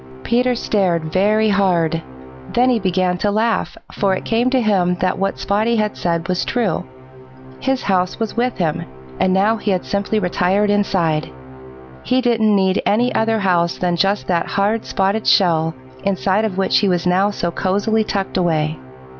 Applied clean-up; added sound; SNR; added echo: none; Musical instrument; 18 dB; none.